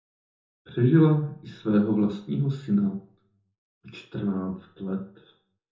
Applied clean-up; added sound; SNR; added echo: none; none; none; reverberation time 0.6 s.